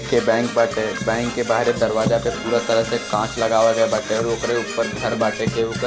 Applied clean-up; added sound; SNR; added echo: none; Brass instrument / Percussion; 8 dB; none.